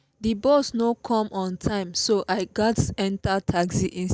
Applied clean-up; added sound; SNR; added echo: none; none; none; none.